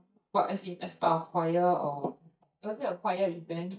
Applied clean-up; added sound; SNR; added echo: neural mask model DeepFilterNet 3.